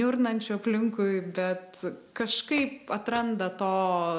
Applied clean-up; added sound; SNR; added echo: neural mask model Resemble Enhance denoiser.